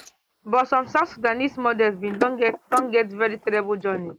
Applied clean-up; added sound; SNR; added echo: neural mask model Resemble Enhance denoiser.